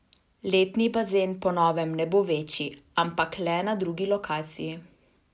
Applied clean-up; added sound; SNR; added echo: none; none; none; none.